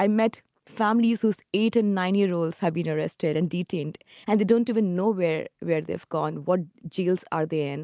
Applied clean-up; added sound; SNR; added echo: none; none; none; none.